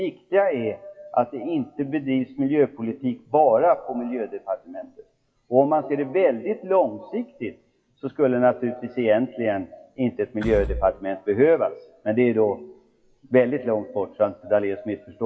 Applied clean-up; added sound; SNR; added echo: classical method WPE with log-MMSE.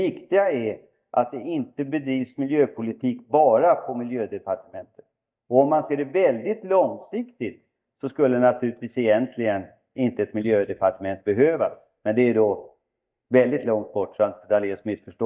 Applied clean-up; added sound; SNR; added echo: neural mask model DeepFilterNet 3.